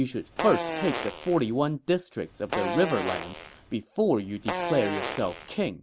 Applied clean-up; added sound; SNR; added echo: none; Fart; 5 dB; none.